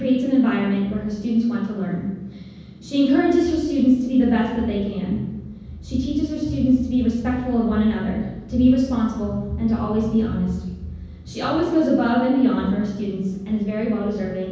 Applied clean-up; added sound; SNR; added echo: none; none; none; reverberation time 1.1 s.